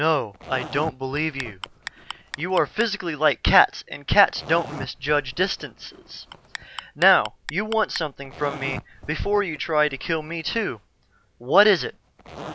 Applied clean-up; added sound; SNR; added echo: none; Zipper (clothing) + Clock; 16 dB; none.